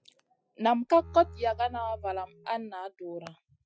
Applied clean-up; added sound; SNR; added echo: classical method Wiener filter.